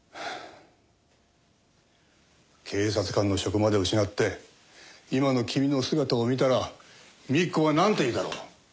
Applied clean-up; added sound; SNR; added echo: none; none; none; none.